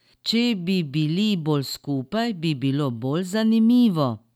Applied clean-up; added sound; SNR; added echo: none; none; none; none.